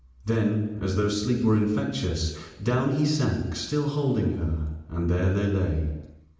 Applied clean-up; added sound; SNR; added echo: none; none; none; reverberation time 0.9 s.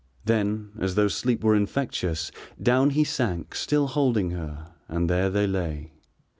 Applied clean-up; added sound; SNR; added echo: none; none; none; none.